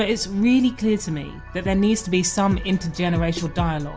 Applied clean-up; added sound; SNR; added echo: none; none; none; none.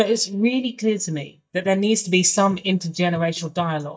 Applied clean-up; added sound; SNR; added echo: neural mask model DeepFilterNet 3.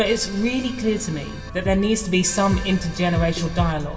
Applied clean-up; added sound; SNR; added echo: none; Accordion; 19 dB; reverberation time 1.7 s.